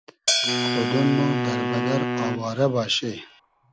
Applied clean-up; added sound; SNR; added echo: none; Wind instrument, woodwind instrument + Hi-hat; 0 dB; none.